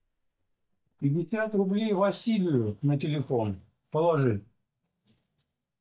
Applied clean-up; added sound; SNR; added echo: neural mask model DeepFilterNet 3.